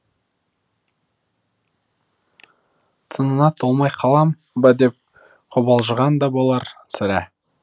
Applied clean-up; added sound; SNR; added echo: none; none; none; none.